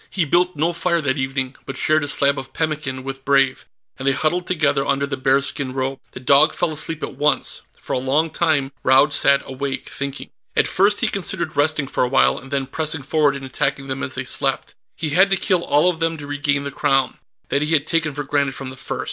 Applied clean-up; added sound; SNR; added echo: none; none; none; none.